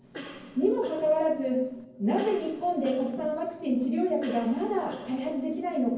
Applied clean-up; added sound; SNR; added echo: none; Cough; 18 dB; reverberation time 0.9 s.